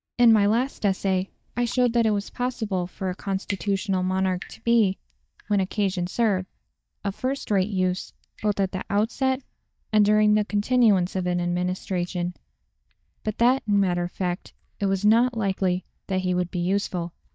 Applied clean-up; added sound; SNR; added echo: neural mask model DeepFilterNet 3.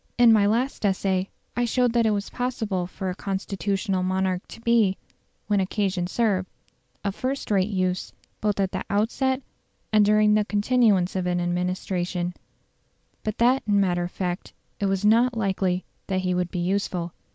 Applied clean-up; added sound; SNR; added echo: none; none; none; none.